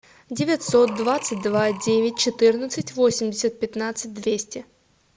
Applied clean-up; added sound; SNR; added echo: none; Breathing; 13 dB; none.